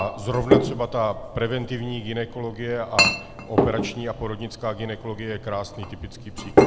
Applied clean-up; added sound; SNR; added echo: none; Chink, clink; -3 dB; none.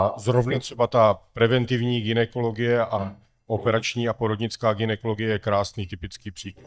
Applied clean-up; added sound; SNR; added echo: neural mask model DeepFilterNet 3.